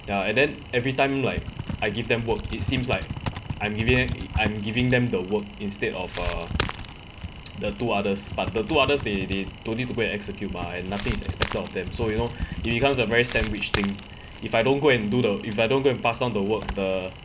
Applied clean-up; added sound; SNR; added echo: none; Typing + Crackle; 8 dB; none.